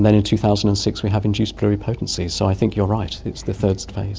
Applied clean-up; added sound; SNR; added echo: none; none; none; none.